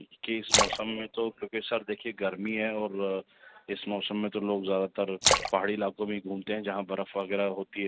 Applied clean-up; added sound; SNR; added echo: none; Splash, splatter; 0 dB; none.